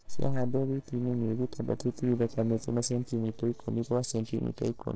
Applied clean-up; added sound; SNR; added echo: neural separator model SepFormer DNS4.